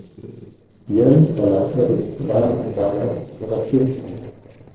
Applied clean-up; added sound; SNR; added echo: neural separator model SepFormer DNS4.